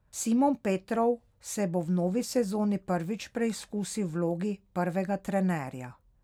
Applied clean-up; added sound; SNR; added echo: none; none; none; none.